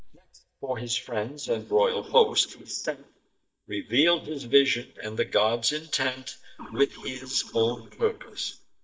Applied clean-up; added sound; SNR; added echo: neural mask model DeepFilterNet 3.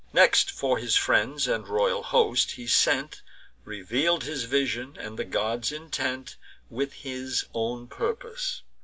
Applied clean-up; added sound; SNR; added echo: none; none; none; none.